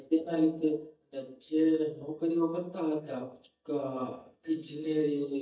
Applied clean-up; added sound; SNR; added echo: neural mask model DeepFilterNet 3.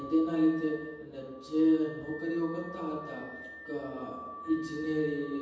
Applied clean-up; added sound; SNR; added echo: none; Alarm / Car; 15 dB; reverberation time 1.1 s.